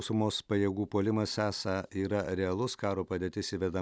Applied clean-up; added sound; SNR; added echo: none; none; none; none.